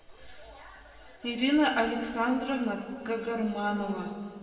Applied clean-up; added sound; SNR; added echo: none; none; none; reverberation time 1.9 s.